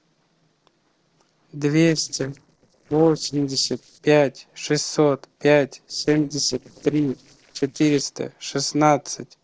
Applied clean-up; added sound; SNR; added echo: neural separator model SepFormer DNS4.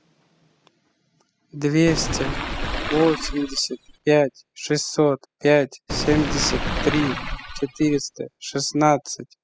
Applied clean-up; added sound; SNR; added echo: classical method spectral subtraction.